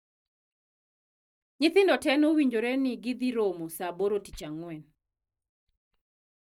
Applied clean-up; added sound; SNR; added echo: neural mask model DeepFilterNet 3.